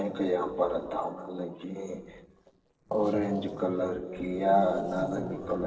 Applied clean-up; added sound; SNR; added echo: neural separator model SepFormer DNS4.